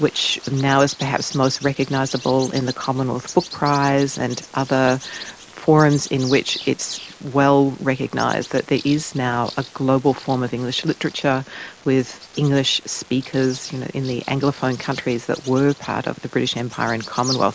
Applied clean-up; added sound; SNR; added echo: neural mask model Resemble Enhance denoiser.